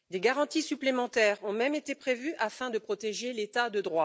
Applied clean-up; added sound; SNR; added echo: none; none; none; none.